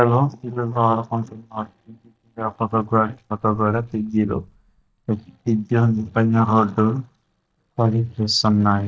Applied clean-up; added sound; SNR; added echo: neural mask model DeepFilterNet 3.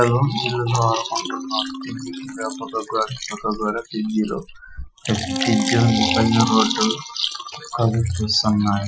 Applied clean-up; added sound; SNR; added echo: classical method Wiener filter.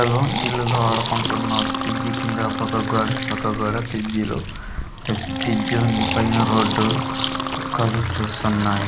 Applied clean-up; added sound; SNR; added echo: none; Wind instrument, woodwind instrument + Fill (with liquid); 3 dB; none.